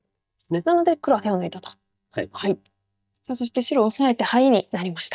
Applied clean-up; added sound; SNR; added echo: neural mask model DeepFilterNet 3.